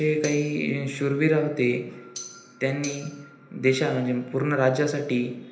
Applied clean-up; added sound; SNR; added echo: none; Tambourine; 16 dB; reverberation time 1.0 s.